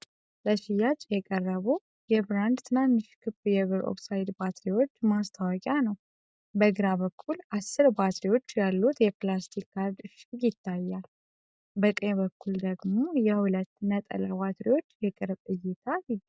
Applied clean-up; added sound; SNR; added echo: none; none; none; none.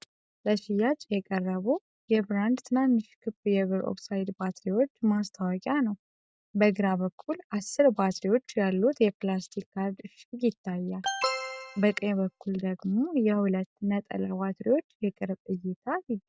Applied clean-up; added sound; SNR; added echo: none; Alarm; 6 dB; none.